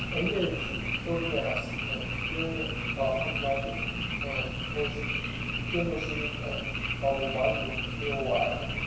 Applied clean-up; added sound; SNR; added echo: none; Frog; -1 dB; reverberation time 0.7 s.